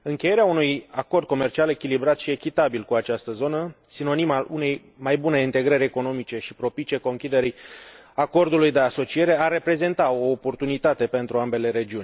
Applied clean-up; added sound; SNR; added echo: none; none; none; none.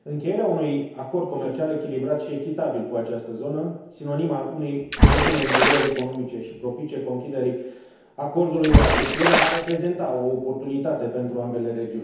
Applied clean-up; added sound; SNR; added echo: none; Water / Splash, splatter; -5 dB; reverberation time 1.0 s.